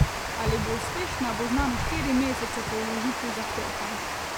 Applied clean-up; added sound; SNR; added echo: none; Water; -2 dB; none.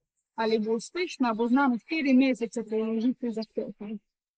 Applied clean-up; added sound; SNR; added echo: neural mask model Resemble Enhance denoiser.